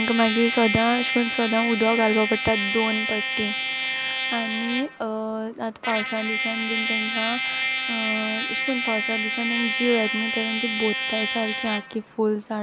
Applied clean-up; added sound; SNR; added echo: none; Trumpet; 1 dB; none.